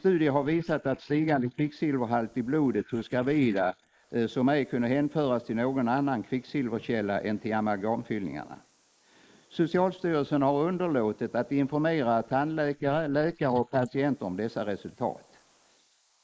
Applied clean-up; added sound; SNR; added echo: neural mask model Resemble Enhance denoiser.